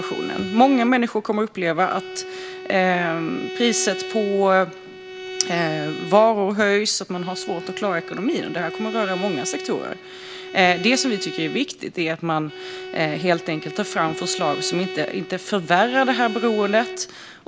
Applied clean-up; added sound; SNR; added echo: none; Bowed string instrument; 11 dB; none.